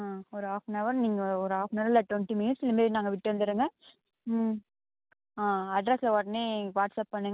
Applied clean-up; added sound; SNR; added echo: none; none; none; none.